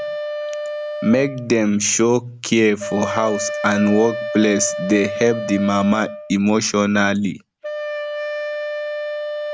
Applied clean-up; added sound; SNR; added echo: none; Wind instrument, woodwind instrument; 8 dB; none.